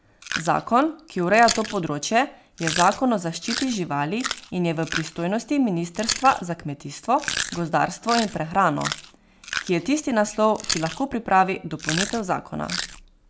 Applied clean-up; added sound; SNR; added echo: none; Chewing, mastication; 10 dB; none.